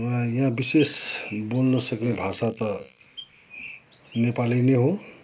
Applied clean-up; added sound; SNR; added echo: neural mask model Resemble Enhance denoiser.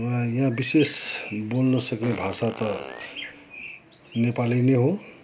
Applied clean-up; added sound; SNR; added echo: none; Fart + Bird; 16 dB; none.